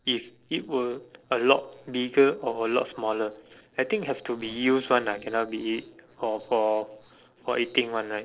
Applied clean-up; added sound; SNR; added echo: neural separator model SepFormer DNS4.